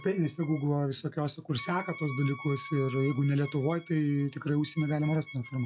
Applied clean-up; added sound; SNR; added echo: classical method log-MMSE.